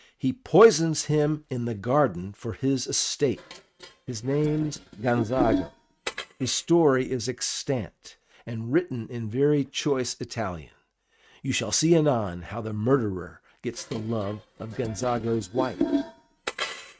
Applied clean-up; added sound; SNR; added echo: neural mask model RNNoise.